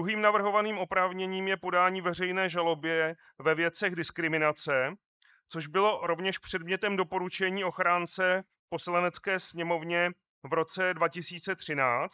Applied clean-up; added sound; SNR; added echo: neural mask model Resemble Enhance denoiser.